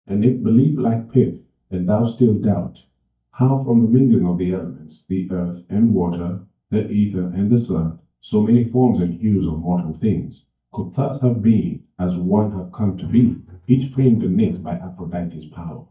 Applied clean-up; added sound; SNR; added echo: neural mask model DeepFilterNet 3.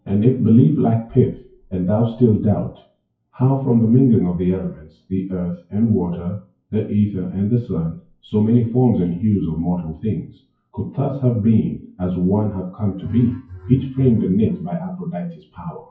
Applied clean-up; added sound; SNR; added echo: classical method WPE with log-MMSE.